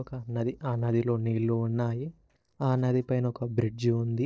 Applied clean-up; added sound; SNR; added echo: neural separator model SepFormer DNS4.